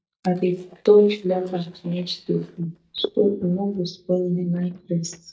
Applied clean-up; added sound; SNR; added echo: neural mask model DeepFilterNet 3.